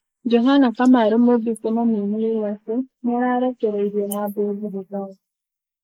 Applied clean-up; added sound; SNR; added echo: neural mask model Resemble Enhance denoiser.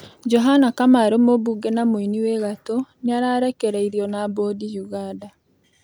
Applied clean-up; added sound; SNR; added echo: none; none; none; none.